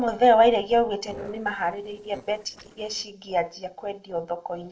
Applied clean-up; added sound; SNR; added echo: neural separator model SepFormer DNS4.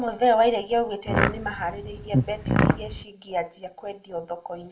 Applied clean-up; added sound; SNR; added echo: none; Fart; -2 dB; reverberation time 0.3 s.